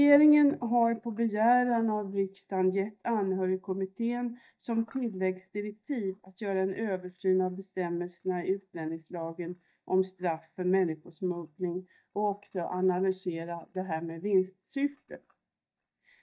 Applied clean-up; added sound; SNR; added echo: neural mask model DeepFilterNet 3.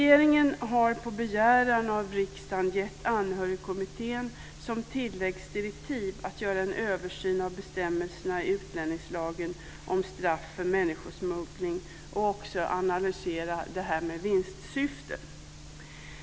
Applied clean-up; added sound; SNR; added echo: none; none; none; none.